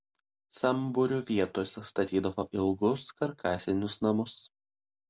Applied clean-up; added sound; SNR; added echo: none; none; none; none.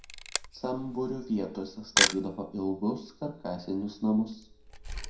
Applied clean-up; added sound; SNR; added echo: none; Camera; 2 dB; reverberation time 0.5 s.